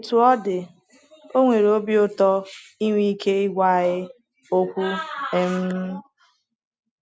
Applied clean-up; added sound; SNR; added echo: none; none; none; none.